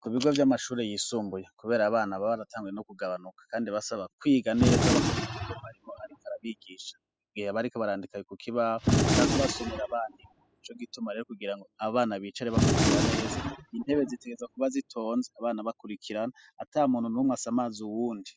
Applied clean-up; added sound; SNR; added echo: classical method spectral subtraction.